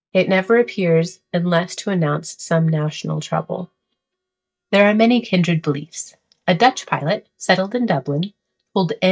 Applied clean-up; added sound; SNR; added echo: neural mask model DeepFilterNet 3.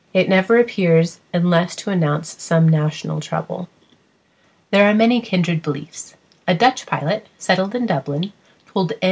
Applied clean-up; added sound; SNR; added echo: none; none; none; none.